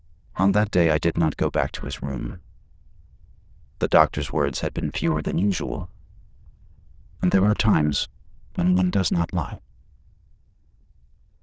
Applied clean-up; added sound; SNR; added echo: neural diffusion model UNIVERSE++.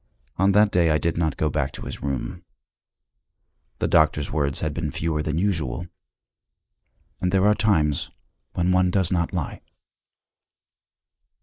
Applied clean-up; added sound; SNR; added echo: neural mask model Resemble Enhance denoiser.